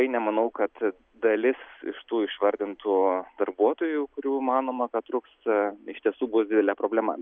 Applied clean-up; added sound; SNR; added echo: none; none; none; none.